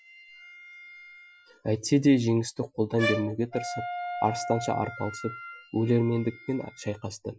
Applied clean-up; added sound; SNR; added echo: classical method Wiener filter.